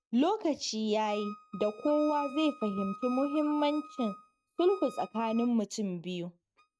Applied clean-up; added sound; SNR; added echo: neural mask model RNNoise.